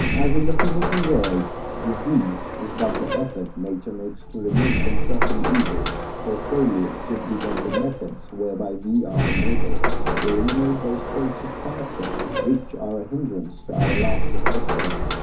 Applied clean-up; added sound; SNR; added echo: none; Sliding door; -4 dB; reverberation time 0.3 s.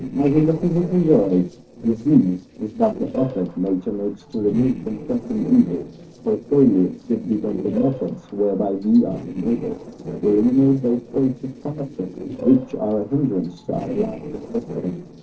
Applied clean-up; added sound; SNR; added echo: neural separator model SepFormer DNS4.